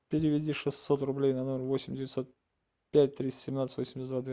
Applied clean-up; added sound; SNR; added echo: none; none; none; none.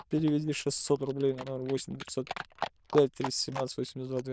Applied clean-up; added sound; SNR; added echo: neural diffusion model UNIVERSE++.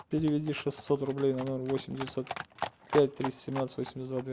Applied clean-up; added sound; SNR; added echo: none; Livestock, farm animals, working animals; 11 dB; none.